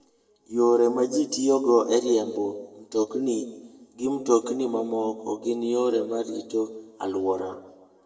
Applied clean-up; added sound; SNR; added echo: none; none; none; reverberation time 1.0 s.